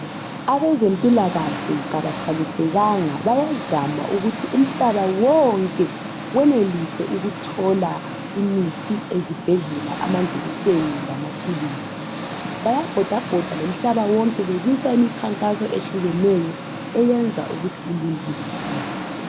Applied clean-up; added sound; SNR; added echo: none; Engine; 8 dB; none.